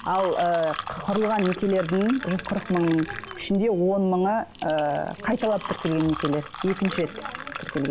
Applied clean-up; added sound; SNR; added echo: none; Fill (with liquid); 12 dB; none.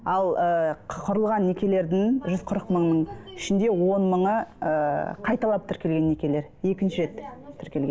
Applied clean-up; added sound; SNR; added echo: none; none; none; none.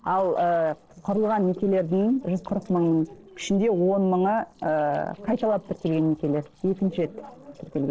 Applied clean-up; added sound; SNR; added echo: neural separator model SepFormer DNS4.